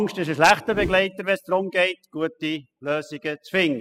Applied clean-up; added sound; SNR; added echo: classical method spectral subtraction.